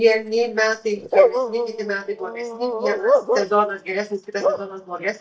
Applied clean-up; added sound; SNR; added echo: neural mask model DeepFilterNet 3.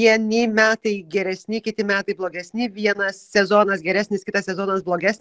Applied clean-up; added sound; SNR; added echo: none; none; none; none.